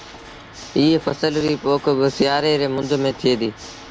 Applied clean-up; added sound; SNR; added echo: none; Water / Mechanisms; 18 dB; none.